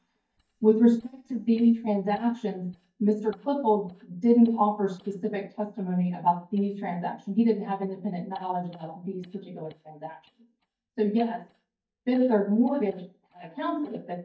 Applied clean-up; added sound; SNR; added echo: neural mask model DeepFilterNet 3.